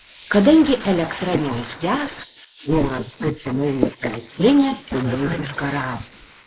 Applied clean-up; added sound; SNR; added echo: neural mask model Resemble Enhance denoiser.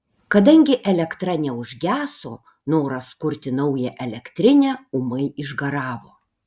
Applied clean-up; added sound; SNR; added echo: none; none; none; none.